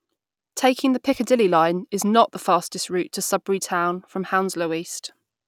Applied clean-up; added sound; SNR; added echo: none; none; none; none.